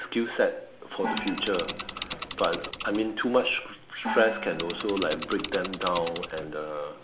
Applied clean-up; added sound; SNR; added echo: none; Mechanisms / Bicycle + Gong; 7 dB; none.